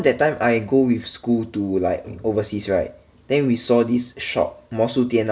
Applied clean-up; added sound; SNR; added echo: none; none; none; none.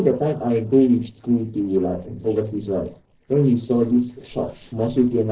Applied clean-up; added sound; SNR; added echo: neural separator model SepFormer DNS4.